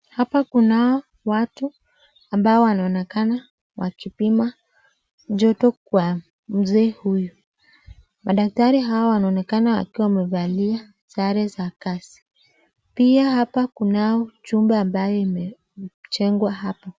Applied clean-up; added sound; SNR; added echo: none; none; none; none.